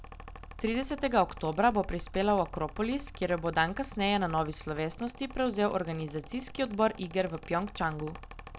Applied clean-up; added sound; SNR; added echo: none; Mechanical fan; 15 dB; none.